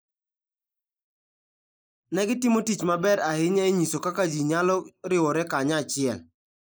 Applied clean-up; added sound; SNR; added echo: neural mask model Resemble Enhance denoiser.